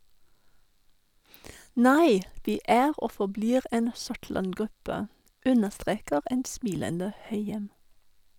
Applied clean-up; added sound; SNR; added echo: none; none; none; none.